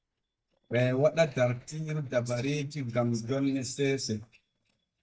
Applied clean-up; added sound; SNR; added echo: neural mask model DeepFilterNet 3.